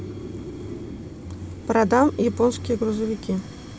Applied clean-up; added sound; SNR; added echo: none; Fire; 13 dB; none.